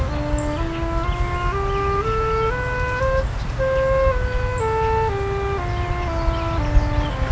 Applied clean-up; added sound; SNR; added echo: none; Insect + Wind instrument, woodwind instrument; -2 dB; none.